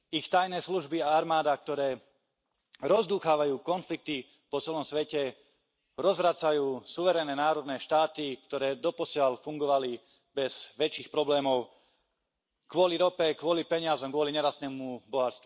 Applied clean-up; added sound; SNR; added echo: none; none; none; none.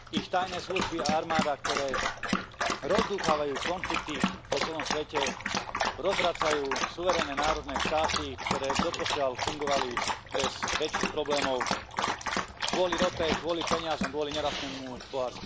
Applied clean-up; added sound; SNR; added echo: none; Dog; -1 dB; none.